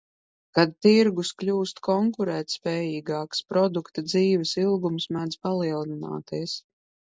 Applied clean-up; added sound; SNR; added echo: none; none; none; none.